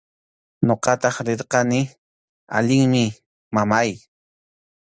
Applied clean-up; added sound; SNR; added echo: none; none; none; none.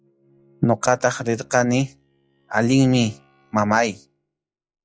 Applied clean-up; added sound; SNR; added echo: classical method log-MMSE.